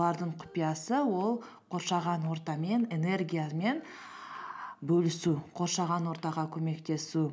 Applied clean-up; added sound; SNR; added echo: none; none; none; none.